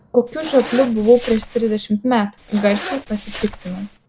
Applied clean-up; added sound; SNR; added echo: none; Zipper (clothing); 12 dB; none.